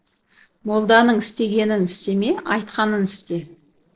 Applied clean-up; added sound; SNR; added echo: neural separator model SepFormer DNS4.